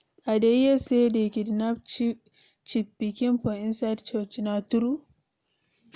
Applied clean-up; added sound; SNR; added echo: none; none; none; none.